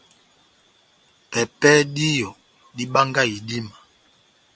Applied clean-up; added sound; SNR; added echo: none; none; none; none.